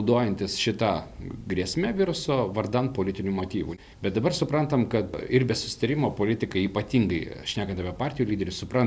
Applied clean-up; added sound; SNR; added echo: none; none; none; none.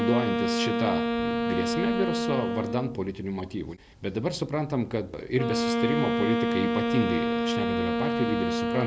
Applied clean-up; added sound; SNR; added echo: none; Wind instrument, woodwind instrument; -2 dB; none.